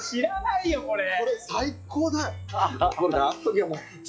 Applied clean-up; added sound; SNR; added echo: classical method log-MMSE.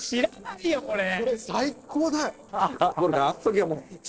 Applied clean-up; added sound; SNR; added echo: neural separator model SepFormer DNS4.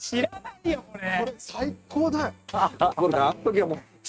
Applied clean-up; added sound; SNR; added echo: neural mask model RNNoise.